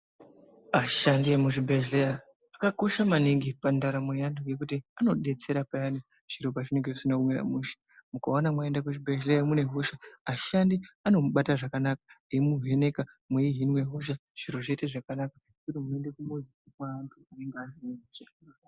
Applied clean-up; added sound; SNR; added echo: none; none; none; none.